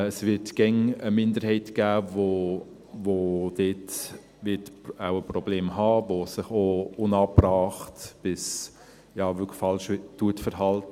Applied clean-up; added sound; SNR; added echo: none; none; none; none.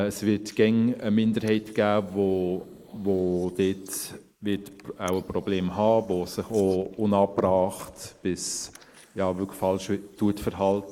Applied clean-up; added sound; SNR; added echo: neural mask model Resemble Enhance denoiser.